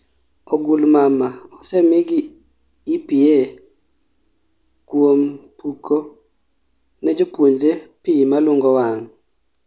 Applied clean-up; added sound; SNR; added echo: none; none; none; none.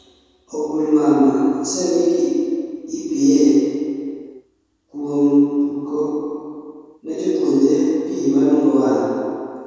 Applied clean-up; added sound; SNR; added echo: none; none; none; reverberation time 2.1 s.